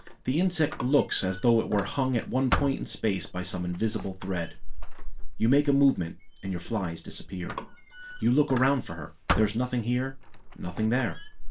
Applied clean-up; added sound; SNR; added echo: none; Squeak; 5 dB; reverberation time 0.2 s.